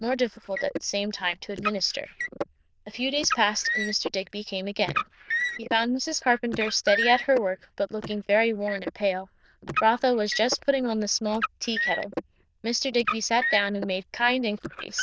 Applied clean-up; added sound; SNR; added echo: neural diffusion model UNIVERSE++.